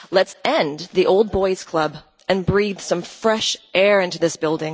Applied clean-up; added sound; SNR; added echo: none; none; none; none.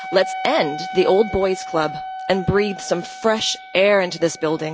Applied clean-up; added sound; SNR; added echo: none; Wind instrument, woodwind instrument; 12 dB; none.